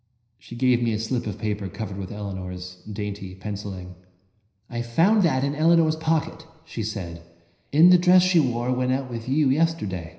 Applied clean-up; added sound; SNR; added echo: none; none; none; reverberation time 0.9 s.